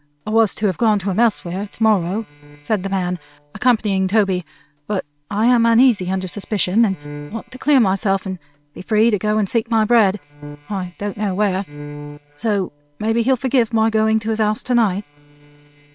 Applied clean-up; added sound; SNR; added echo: neural separator model SepFormer WHAM!.